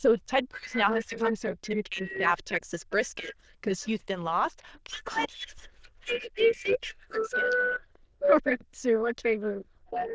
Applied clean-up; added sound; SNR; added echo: neural diffusion model UNIVERSE++.